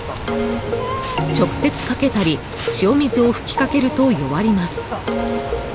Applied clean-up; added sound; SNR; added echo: none; Rain; 11 dB; none.